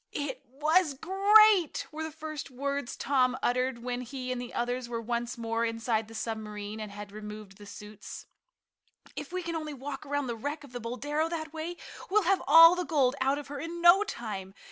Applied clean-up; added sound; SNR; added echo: none; none; none; none.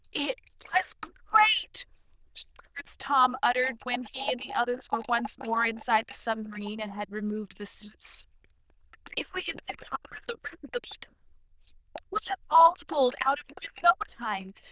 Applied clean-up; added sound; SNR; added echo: neural diffusion model UNIVERSE++.